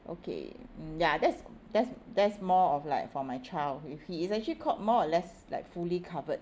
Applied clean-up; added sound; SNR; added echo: none; none; none; none.